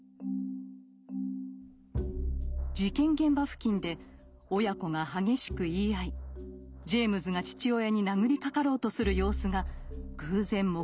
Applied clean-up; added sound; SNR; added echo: none; none; none; none.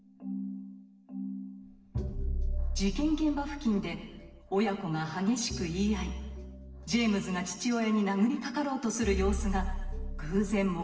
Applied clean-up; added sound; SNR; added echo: none; none; none; reverberation time 1.1 s.